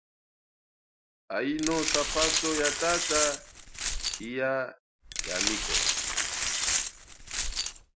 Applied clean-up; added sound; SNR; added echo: none; Glass; -3 dB; none.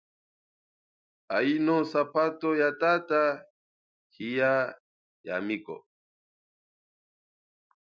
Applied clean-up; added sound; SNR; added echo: none; none; none; none.